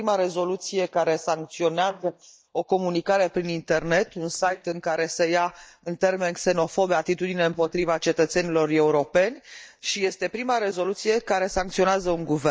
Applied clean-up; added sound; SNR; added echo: neural mask model DeepFilterNet 3.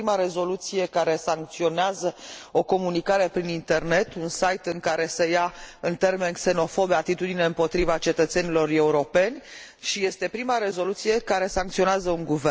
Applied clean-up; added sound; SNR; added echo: none; none; none; none.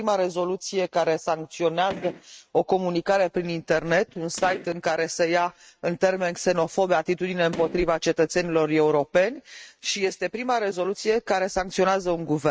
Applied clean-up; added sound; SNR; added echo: neural mask model RNNoise.